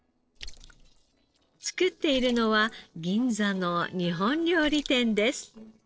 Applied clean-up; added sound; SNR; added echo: neural separator model SepFormer DNS4.